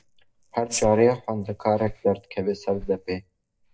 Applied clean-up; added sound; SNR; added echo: neural mask model DeepFilterNet 3.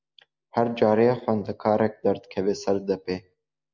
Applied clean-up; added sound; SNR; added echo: none; none; none; none.